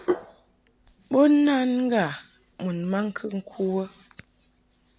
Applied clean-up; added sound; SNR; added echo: none; Hands; 13 dB; none.